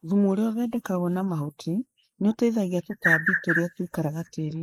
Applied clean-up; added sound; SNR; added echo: neural mask model Resemble Enhance denoiser.